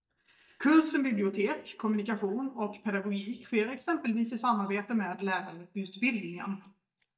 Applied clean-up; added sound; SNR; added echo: neural mask model DeepFilterNet 3.